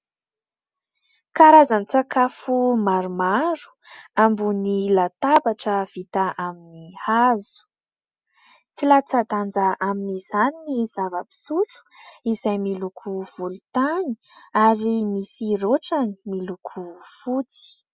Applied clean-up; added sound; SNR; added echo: none; none; none; none.